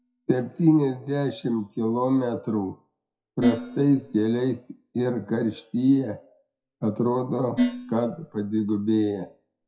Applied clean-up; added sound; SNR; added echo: classical method WPE with log-MMSE.